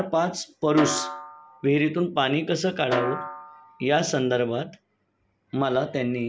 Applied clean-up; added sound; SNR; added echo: none; Snare drum; 9 dB; none.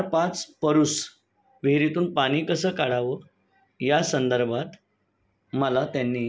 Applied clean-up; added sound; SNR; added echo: none; none; none; none.